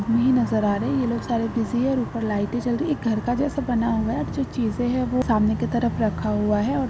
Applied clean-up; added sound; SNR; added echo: none; none; none; none.